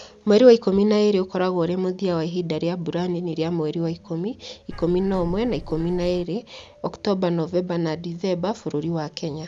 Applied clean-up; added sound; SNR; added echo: none; Bird; 13 dB; none.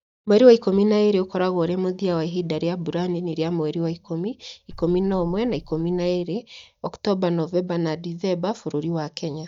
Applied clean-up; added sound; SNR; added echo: neural mask model DeepFilterNet 3.